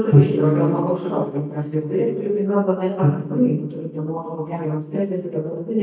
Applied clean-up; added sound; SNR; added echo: neural mask model DeepFilterNet 3.